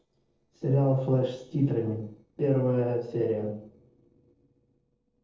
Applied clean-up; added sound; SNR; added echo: neural separator model SepFormer DNS4.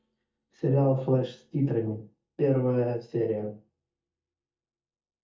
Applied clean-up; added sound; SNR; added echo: neural mask model DeepFilterNet 3.